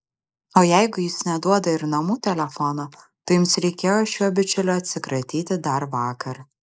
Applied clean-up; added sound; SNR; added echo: neural mask model Resemble Enhance denoiser.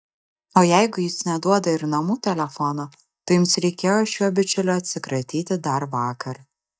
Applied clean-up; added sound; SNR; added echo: neural mask model DeepFilterNet 3.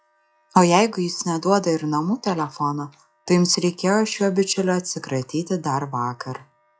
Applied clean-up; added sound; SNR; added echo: classical method log-MMSE.